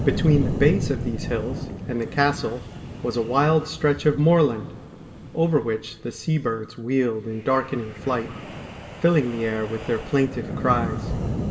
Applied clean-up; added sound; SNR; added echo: none; Wind; 8 dB; reverberation time 1.9 s.